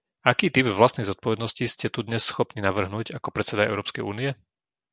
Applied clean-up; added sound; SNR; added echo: none; none; none; none.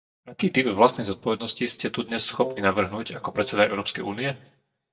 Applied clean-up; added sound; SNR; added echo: neural mask model DeepFilterNet 3.